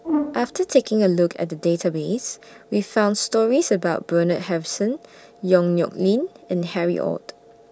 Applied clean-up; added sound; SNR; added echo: none; Brass instrument; 5 dB; none.